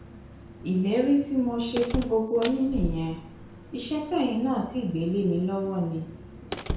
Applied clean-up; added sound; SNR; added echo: none; Slam; 10 dB; reverberation time 0.5 s.